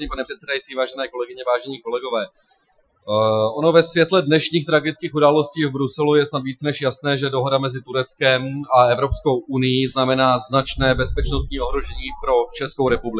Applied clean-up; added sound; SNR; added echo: classical method Wiener filter.